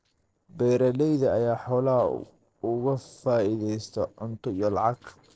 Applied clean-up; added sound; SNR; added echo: neural separator model SepFormer DNS4.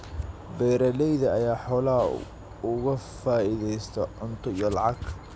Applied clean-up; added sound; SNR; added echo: none; Insect / Frog; 18 dB; none.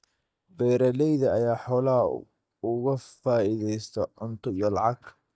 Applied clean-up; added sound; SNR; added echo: neural mask model DeepFilterNet 3.